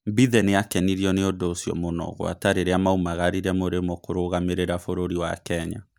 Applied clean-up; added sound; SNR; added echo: none; none; none; none.